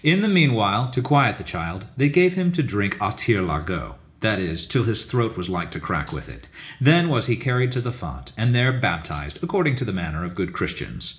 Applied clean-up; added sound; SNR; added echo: none; Rattle (instrument); 8 dB; reverberation time 0.4 s.